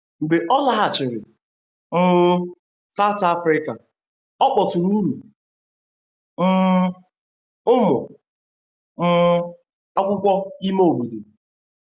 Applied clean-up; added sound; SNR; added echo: none; none; none; none.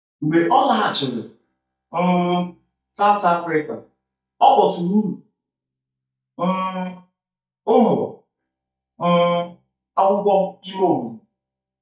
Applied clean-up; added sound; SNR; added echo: neural mask model DeepFilterNet 3.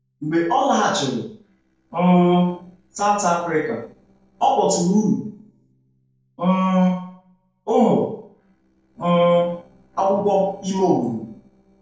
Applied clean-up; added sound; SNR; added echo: neural separator model SepFormer DNS4.